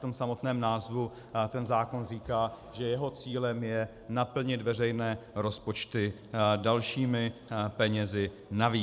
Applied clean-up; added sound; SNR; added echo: none; none; none; none.